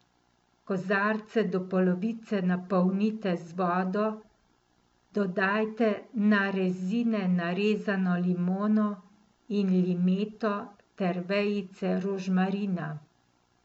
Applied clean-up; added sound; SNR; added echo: none; none; none; none.